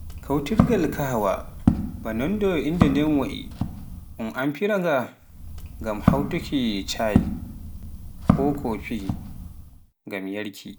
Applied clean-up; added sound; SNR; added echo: none; Walk, footsteps; 1 dB; none.